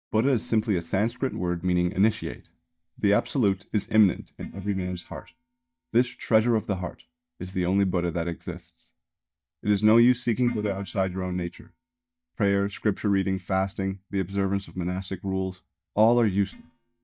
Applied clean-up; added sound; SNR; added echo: neural mask model DeepFilterNet 3.